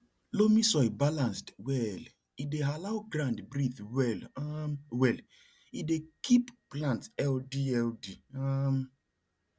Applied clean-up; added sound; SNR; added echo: none; none; none; none.